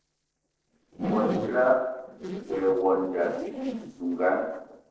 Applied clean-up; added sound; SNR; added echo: neural separator model SepFormer DNS4.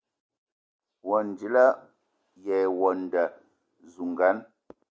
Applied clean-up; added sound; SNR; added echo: none; none; none; none.